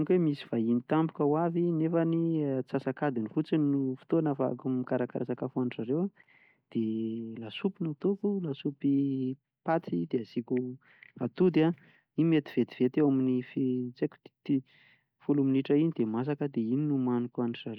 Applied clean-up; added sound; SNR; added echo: none; none; none; none.